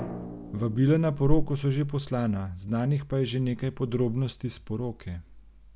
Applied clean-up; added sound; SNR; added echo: none; Drum; 19 dB; none.